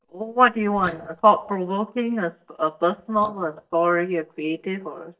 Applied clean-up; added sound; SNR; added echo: neural mask model DeepFilterNet 3.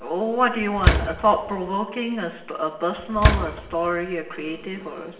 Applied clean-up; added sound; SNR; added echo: none; Slam; -1 dB; reverberation time 1.1 s.